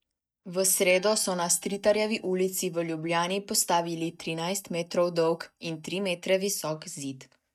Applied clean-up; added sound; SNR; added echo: neural mask model DeepFilterNet 3.